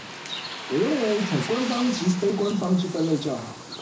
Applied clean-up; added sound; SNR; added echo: none; Bird; 10 dB; reverberation time 0.4 s.